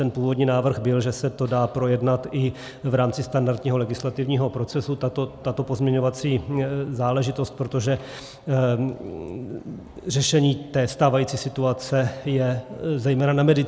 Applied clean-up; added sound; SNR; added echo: none; none; none; none.